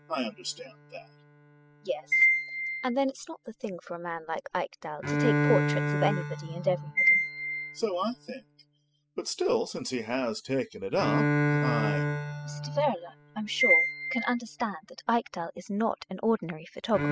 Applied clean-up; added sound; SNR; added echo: classical method spectral subtraction.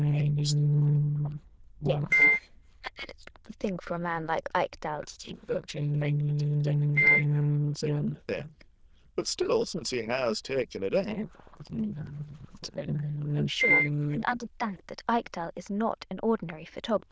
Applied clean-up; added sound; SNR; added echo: neural diffusion model UNIVERSE++.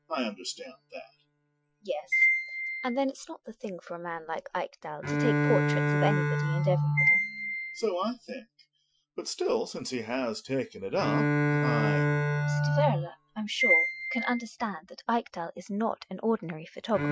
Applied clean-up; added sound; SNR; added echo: classical method Wiener filter.